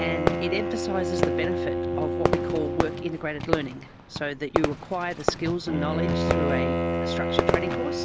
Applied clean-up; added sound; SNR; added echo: none; Fireworks + Bowed string instrument; -5 dB; none.